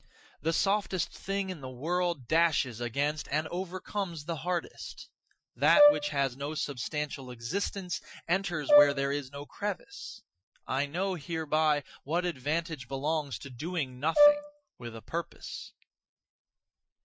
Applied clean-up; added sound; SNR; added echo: classical method Wiener filter.